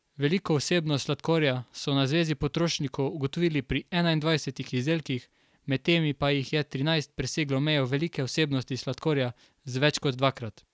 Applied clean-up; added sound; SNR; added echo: none; none; none; none.